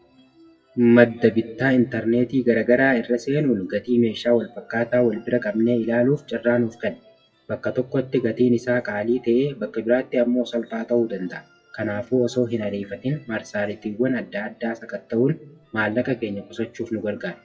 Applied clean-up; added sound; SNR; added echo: classical method WPE with log-MMSE.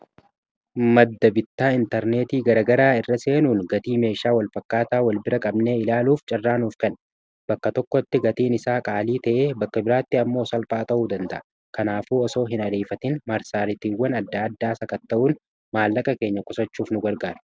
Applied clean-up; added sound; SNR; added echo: none; none; none; none.